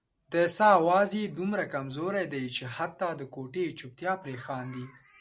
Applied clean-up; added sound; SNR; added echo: none; none; none; none.